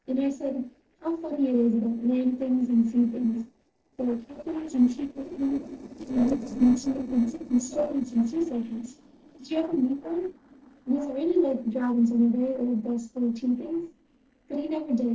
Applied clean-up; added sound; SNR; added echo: neural separator model SepFormer DNS4.